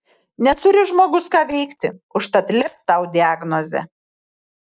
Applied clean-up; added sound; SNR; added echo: neural mask model DeepFilterNet 3.